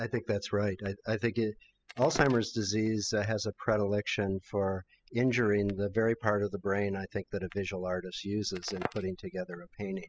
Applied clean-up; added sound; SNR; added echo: classical method spectral subtraction.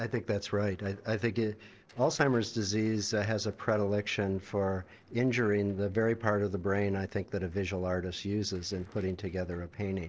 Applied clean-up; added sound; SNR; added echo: neural separator model SepFormer DNS4.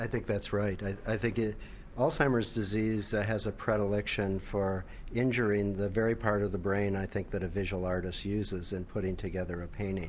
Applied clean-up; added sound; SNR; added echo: none; none; none; none.